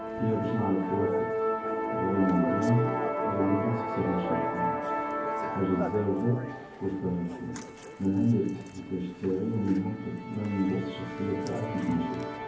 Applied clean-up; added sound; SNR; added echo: none; Musical instrument; 3 dB; reverberation time 0.9 s.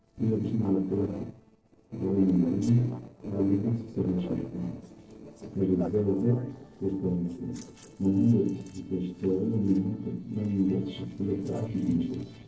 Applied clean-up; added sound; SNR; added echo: neural separator model SepFormer DNS4.